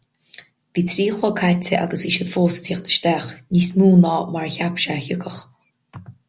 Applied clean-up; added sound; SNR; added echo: none; none; none; none.